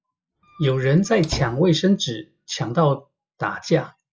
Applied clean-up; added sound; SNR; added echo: classical method log-MMSE.